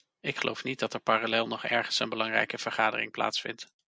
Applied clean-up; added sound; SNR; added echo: none; none; none; none.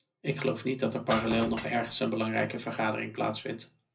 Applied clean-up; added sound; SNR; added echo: none; Shatter / Crushing; 10 dB; reverberation time 0.4 s.